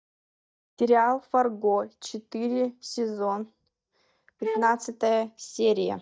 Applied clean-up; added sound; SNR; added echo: neural mask model DeepFilterNet 3.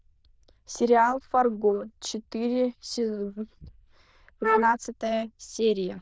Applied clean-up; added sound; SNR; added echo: neural diffusion model UNIVERSE++.